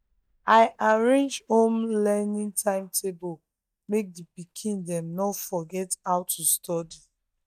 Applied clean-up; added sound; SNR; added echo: neural mask model DeepFilterNet 3.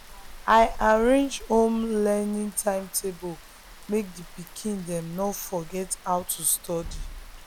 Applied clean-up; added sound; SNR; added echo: none; Rain; 15 dB; none.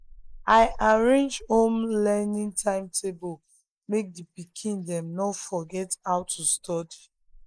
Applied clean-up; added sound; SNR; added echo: neural mask model Resemble Enhance denoiser.